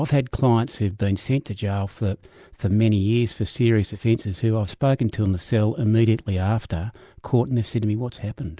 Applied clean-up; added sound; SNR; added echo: none; none; none; none.